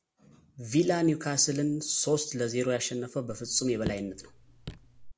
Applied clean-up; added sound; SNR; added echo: none; Raindrop / Drip; 12 dB; none.